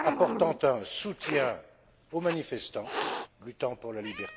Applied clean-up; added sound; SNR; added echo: none; Hiss; 7 dB; none.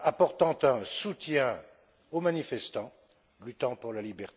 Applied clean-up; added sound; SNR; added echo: none; none; none; none.